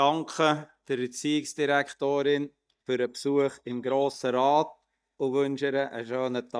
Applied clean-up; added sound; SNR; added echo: neural mask model DeepFilterNet 3.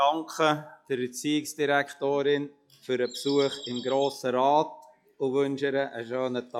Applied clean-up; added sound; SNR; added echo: classical method log-MMSE.